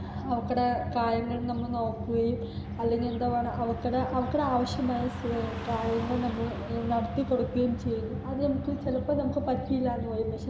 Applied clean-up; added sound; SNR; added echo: none; Car passing by / Traffic noise, roadway noise; 19 dB; none.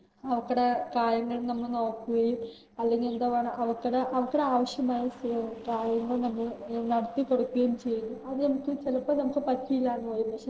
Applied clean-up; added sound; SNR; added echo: neural separator model SepFormer DNS4.